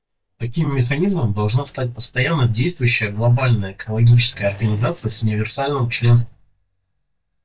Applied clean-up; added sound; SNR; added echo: neural mask model DeepFilterNet 3.